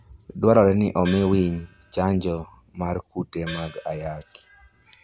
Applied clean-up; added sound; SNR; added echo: none; Gong; 18 dB; none.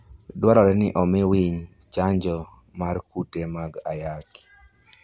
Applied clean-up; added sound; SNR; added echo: none; none; none; none.